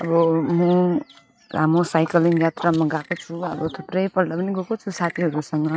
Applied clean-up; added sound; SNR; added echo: neural mask model RNNoise.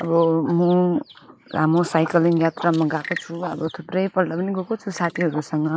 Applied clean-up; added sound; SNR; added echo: neural mask model Resemble Enhance denoiser.